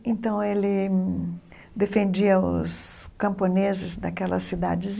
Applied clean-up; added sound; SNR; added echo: none; none; none; none.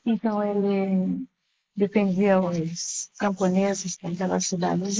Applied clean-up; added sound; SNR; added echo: neural mask model Resemble Enhance denoiser.